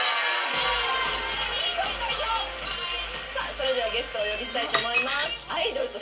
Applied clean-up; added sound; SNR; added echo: none; Coin (dropping); -5 dB; reverberation time 0.2 s.